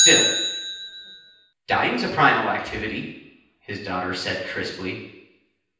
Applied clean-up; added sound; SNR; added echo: none; Bicycle; 2 dB; reverberation time 0.9 s.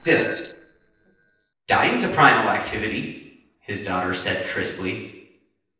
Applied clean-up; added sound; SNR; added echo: neural separator model SepFormer DNS4.